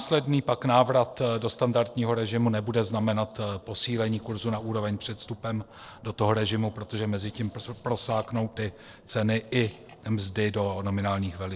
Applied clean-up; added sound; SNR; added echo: neural separator model SepFormer DNS4.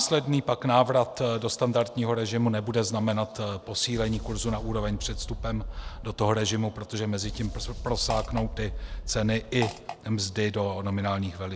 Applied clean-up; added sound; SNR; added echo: none; Fart + Boom; 8 dB; none.